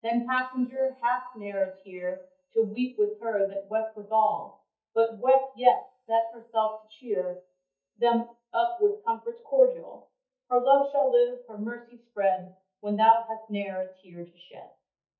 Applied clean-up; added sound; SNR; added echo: neural mask model DeepFilterNet 3.